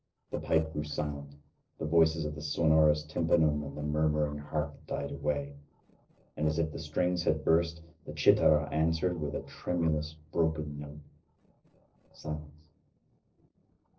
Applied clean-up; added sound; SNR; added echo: neural separator model SepFormer DNS4.